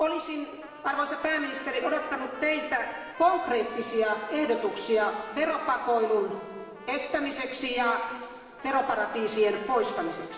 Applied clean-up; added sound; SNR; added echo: none; Trumpet; 17 dB; reverberation time 2.1 s.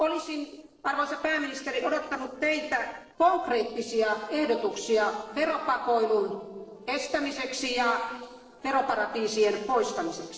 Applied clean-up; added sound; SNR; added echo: neural separator model SepFormer DNS4.